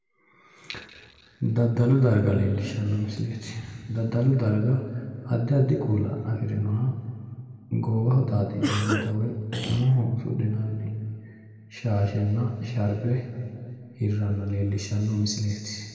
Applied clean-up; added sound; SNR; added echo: none; Cough; 7 dB; reverberation time 2.3 s.